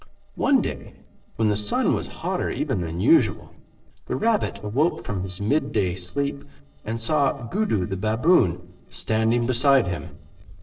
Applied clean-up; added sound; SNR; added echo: neural separator model SepFormer DNS4.